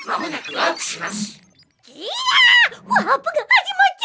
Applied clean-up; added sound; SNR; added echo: none; Whoosh, swoosh, swish; 18 dB; none.